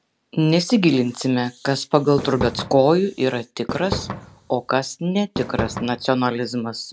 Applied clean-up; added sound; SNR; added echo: none; Fireworks; 10 dB; none.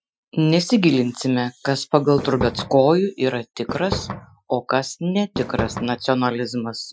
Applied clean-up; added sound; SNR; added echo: classical method Wiener filter.